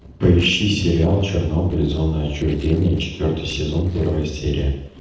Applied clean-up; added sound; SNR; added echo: neural separator model SepFormer DNS4.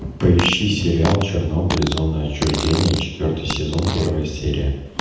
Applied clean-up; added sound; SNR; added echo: none; Fart; 9 dB; reverberation time 0.9 s.